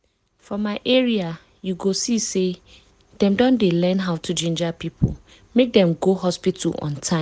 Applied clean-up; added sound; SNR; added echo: none; none; none; none.